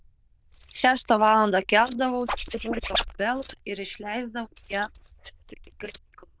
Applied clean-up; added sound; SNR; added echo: neural diffusion model UNIVERSE++.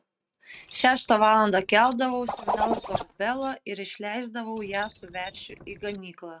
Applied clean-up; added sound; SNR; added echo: neural mask model RNNoise.